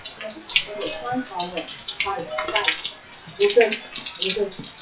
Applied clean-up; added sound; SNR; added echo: classical method WPE with log-MMSE.